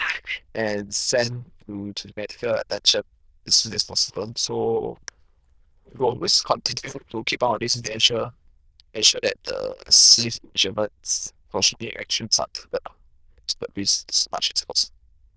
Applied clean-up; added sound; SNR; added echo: neural diffusion model UNIVERSE++.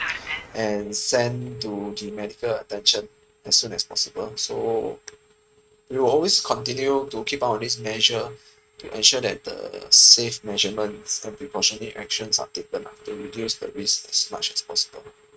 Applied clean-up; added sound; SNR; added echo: neural mask model RNNoise.